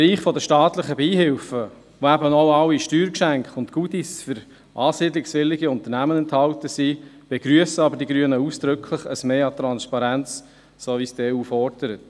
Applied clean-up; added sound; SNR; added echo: none; none; none; none.